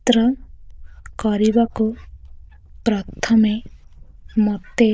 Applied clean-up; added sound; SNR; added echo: neural diffusion model UNIVERSE++.